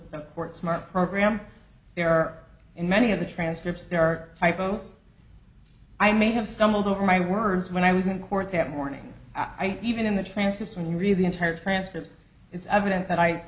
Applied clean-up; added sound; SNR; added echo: none; none; none; none.